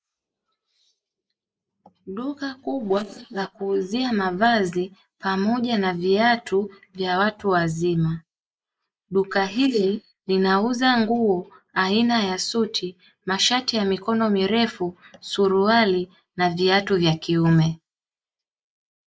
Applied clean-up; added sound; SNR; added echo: neural mask model Resemble Enhance denoiser.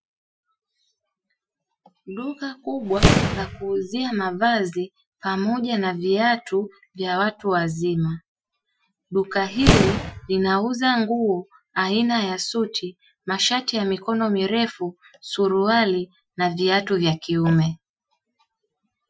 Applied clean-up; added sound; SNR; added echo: classical method Wiener filter.